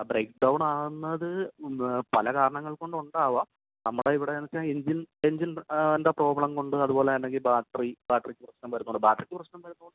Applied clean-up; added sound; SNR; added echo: none; none; none; none.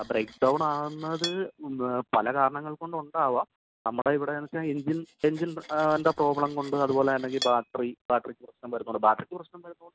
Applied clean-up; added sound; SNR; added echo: none; Cutlery, silverware; 18 dB; none.